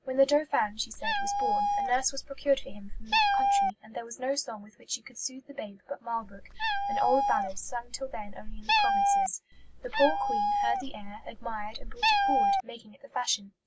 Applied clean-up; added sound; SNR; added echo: none; Meow; -4 dB; none.